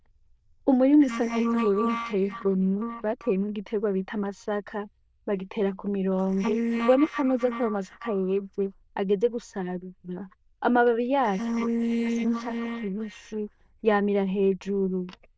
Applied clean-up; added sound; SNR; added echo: neural diffusion model UNIVERSE++.